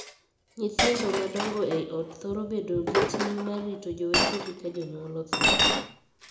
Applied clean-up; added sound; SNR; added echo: none; Chink, clink; -2 dB; reverberation time 0.6 s.